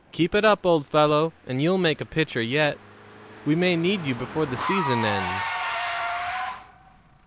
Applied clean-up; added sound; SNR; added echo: none; Engine / Car; 8 dB; none.